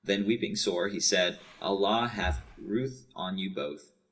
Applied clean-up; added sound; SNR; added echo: none; Breathing; 12 dB; reverberation time 0.6 s.